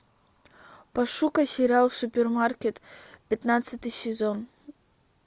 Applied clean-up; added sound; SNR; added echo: none; none; none; none.